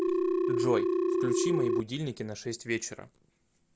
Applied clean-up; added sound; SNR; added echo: none; Telephone; -5 dB; none.